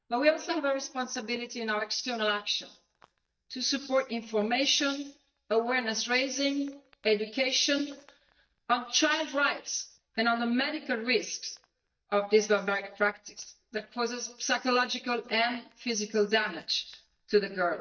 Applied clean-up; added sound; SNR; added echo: neural mask model DeepFilterNet 3.